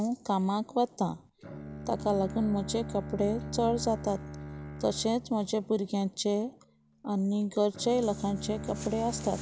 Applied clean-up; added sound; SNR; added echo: none; Bowed string instrument; 11 dB; none.